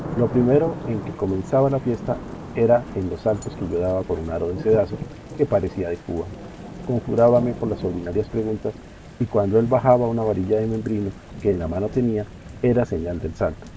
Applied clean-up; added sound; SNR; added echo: none; Thunder / Rain; 13 dB; none.